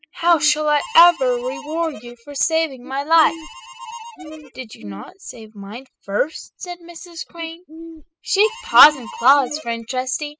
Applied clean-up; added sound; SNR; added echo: classical method spectral subtraction.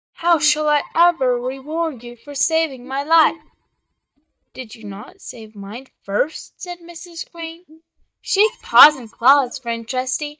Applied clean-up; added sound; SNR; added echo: neural mask model DeepFilterNet 3.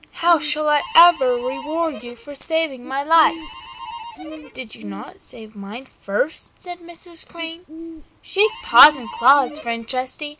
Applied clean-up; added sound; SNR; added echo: none; Harmonica + Bird; 15 dB; none.